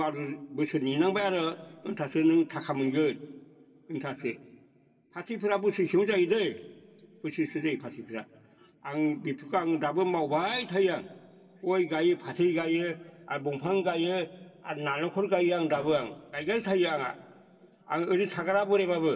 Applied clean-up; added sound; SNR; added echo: neural separator model SepFormer DNS4.